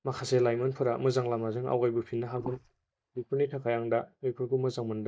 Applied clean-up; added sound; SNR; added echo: neural mask model DeepFilterNet 3.